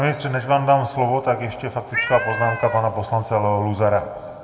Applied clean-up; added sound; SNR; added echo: none; Cat; 8 dB; reverberation time 0.8 s.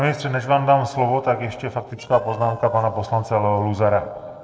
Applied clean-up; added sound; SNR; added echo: neural separator model SepFormer DNS4.